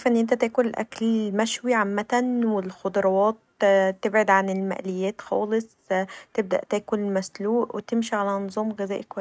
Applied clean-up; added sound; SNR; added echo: none; none; none; none.